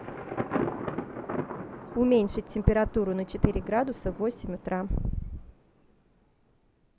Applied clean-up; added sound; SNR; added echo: none; Thunder; 8 dB; none.